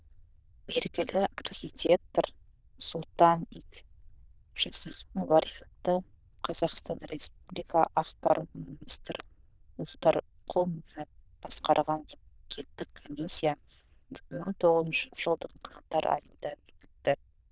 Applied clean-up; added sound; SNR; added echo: neural diffusion model UNIVERSE++.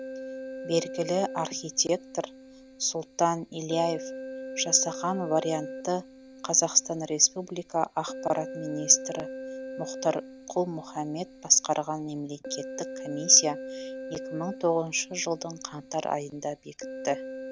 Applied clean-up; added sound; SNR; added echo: none; Keyboard (musical); 11 dB; none.